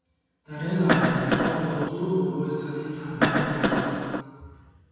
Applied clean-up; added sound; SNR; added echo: none; Cough; -3 dB; reverberation time 2.1 s.